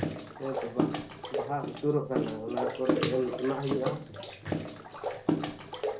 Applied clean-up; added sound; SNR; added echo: none; Bathtub (filling or washing) / Water / Splash, splatter; -1 dB; reverberation time 0.5 s.